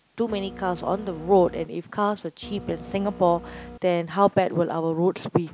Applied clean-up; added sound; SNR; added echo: none; Printer; 15 dB; none.